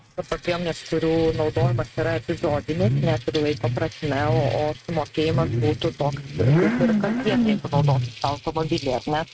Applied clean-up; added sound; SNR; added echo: neural mask model RNNoise.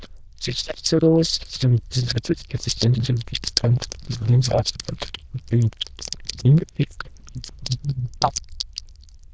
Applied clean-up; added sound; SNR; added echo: neural diffusion model UNIVERSE++.